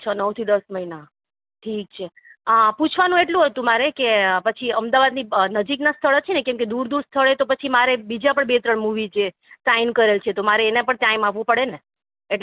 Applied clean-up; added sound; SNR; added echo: none; none; none; none.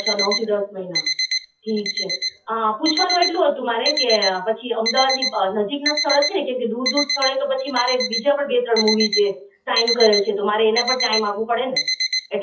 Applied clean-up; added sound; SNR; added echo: classical method WPE with log-MMSE.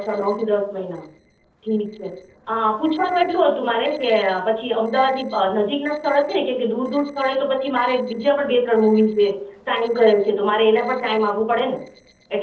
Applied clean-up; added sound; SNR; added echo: neural separator model SepFormer DNS4.